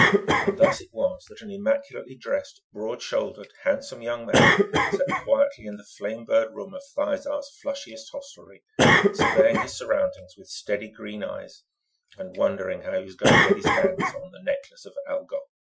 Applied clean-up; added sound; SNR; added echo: classical method Wiener filter.